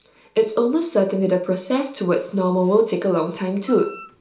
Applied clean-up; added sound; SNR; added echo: none; Wind instrument, woodwind instrument; 17 dB; reverberation time 0.4 s.